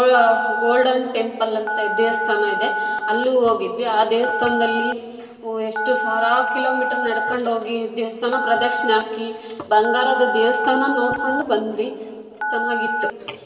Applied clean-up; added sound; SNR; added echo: none; Telephone; 4 dB; reverberation time 2.6 s.